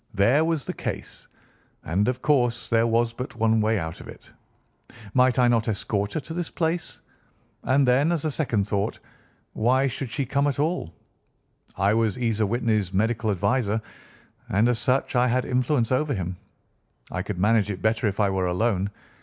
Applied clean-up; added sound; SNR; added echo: none; none; none; none.